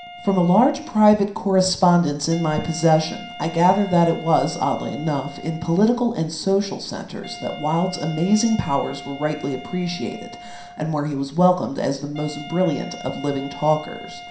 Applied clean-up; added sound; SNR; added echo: none; Wind instrument, woodwind instrument; 18 dB; reverberation time 0.5 s.